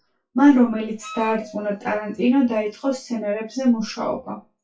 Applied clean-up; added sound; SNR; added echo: classical method WPE with log-MMSE.